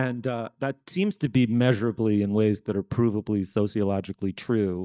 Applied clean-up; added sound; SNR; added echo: neural mask model DeepFilterNet 3.